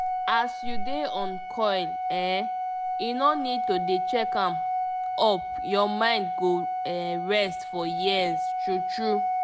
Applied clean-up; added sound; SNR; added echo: none; Organ; 0 dB; none.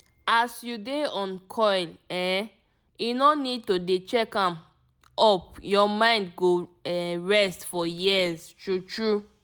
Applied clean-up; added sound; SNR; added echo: none; none; none; none.